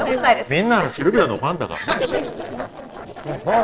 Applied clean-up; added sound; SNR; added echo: neural separator model SepFormer DNS4.